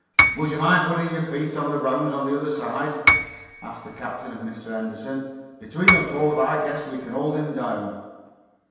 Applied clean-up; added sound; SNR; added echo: none; Piano; -1 dB; reverberation time 1.2 s.